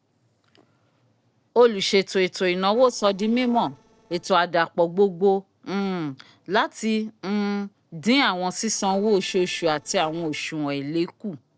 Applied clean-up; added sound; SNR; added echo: neural separator model SepFormer DNS4.